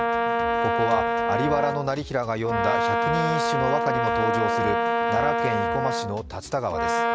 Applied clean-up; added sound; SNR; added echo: none; Brass instrument; -4 dB; none.